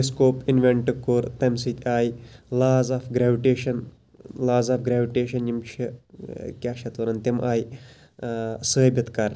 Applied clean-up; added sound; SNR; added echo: none; none; none; none.